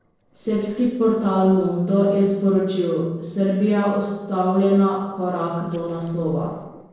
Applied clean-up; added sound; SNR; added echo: neural separator model SepFormer DNS4.